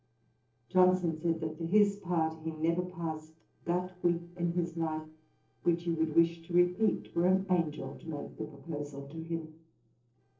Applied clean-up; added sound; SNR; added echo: neural separator model SepFormer DNS4.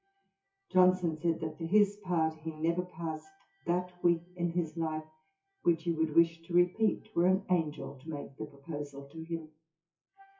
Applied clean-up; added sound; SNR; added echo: classical method WPE with log-MMSE.